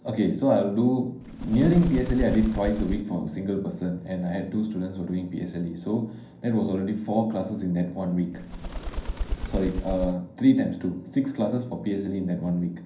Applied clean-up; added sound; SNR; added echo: none; Bird; 5 dB; reverberation time 0.6 s.